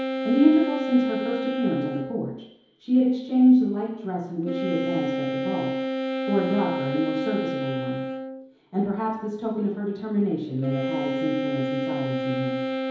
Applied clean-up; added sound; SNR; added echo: none; Wind instrument, woodwind instrument; 4 dB; reverberation time 2.2 s.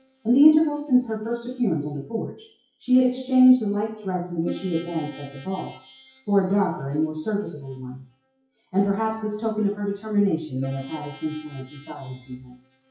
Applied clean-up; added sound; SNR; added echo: classical method WPE with log-MMSE.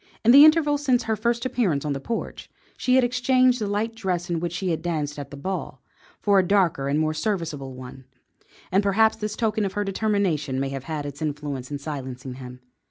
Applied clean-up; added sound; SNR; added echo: none; none; none; none.